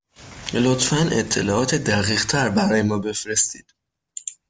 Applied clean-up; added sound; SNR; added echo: none; none; none; none.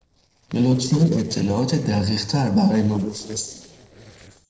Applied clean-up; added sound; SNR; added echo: neural separator model SepFormer DNS4.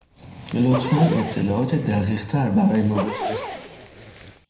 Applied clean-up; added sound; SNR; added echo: none; Zipper (clothing); 10 dB; reverberation time 0.7 s.